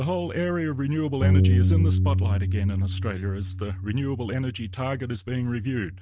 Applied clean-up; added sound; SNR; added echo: neural mask model RNNoise.